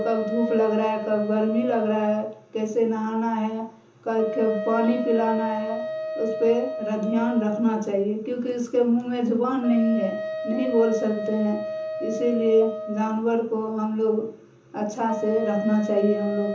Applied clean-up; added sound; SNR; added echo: none; Wind instrument, woodwind instrument; 8 dB; reverberation time 0.7 s.